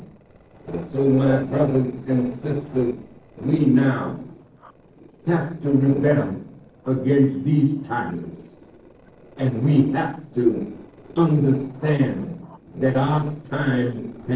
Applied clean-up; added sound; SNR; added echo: neural separator model SepFormer DNS4.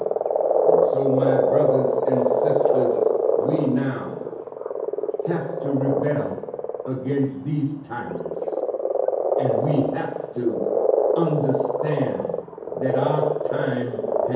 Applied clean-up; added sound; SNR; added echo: none; Frog; -4 dB; reverberation time 0.7 s.